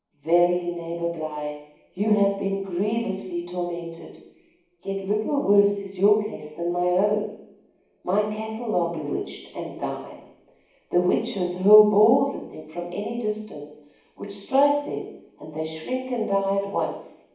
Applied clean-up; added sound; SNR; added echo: none; none; none; reverberation time 1.2 s.